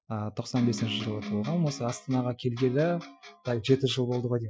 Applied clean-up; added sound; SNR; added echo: classical method Wiener filter.